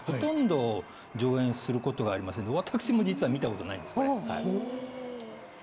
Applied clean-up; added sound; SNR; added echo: none; Chatter / Subway, metro, underground; 17 dB; none.